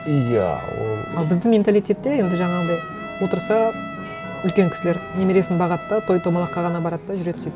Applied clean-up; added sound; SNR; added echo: none; Trumpet; 14 dB; none.